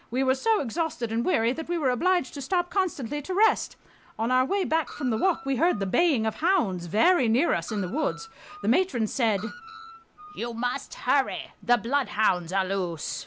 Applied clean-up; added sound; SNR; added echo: none; Screech; 18 dB; none.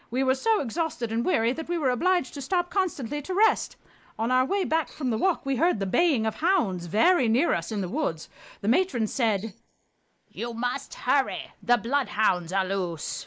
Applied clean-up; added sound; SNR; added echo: neural mask model Resemble Enhance denoiser.